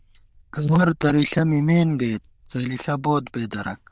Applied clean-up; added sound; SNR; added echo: neural diffusion model UNIVERSE++.